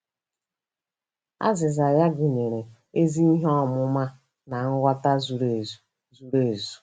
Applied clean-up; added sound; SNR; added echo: none; none; none; none.